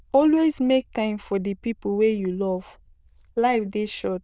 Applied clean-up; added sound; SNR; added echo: neural diffusion model UNIVERSE++.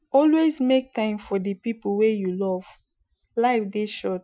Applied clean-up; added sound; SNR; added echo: classical method Wiener filter.